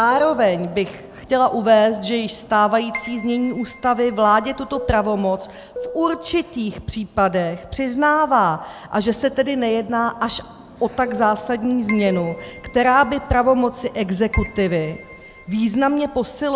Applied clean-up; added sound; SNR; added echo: none; Keyboard (musical) + Fixed-wing aircraft, airplane; 17 dB; none.